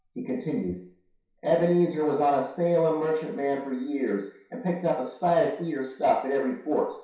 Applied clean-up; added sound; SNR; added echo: none; none; none; reverberation time 0.6 s.